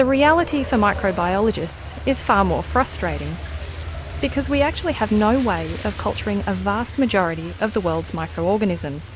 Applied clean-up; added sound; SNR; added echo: none; Truck; 10 dB; none.